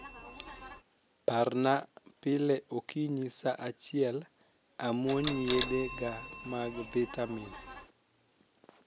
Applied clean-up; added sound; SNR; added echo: none; Bell; -1 dB; none.